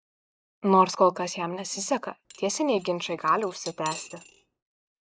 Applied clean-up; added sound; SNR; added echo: none; Cutlery, silverware / Dishes, pots, and pans; 18 dB; none.